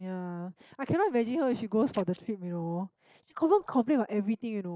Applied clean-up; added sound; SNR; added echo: neural mask model DeepFilterNet 3.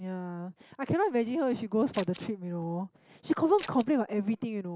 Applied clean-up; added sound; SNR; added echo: none; Scissors; 16 dB; none.